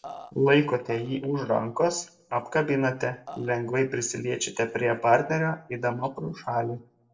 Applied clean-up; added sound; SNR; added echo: neural separator model SepFormer DNS4.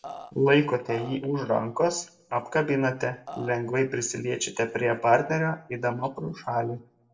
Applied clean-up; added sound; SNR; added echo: none; Burping, eructation; 13 dB; reverberation time 0.4 s.